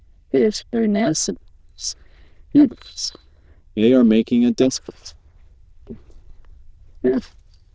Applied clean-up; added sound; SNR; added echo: neural diffusion model UNIVERSE++.